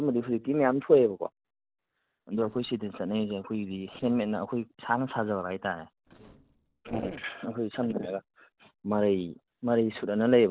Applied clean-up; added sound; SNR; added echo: neural separator model SepFormer DNS4.